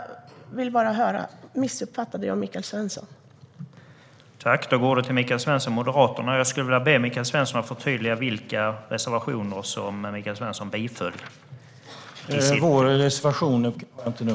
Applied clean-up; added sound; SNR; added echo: none; none; none; none.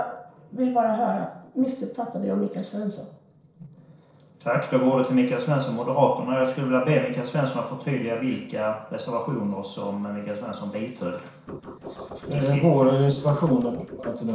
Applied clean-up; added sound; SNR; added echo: neural separator model SepFormer DNS4.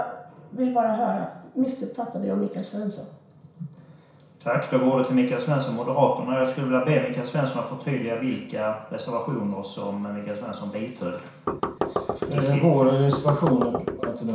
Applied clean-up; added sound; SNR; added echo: none; Knock; 3 dB; reverberation time 0.6 s.